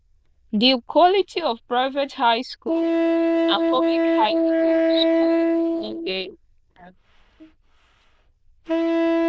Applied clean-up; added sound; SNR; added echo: neural diffusion model UNIVERSE++.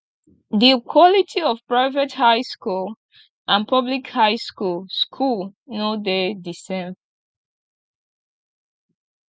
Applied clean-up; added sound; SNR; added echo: none; none; none; none.